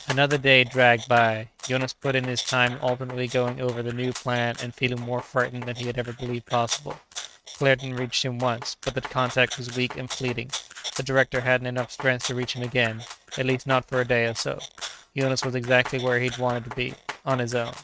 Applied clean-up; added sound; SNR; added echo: neural mask model RNNoise.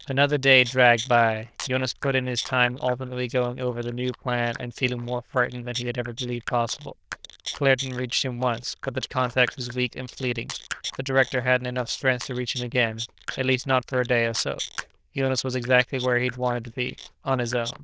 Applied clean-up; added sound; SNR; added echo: neural diffusion model UNIVERSE++.